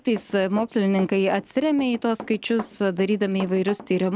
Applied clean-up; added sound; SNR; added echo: none; Run; 18 dB; none.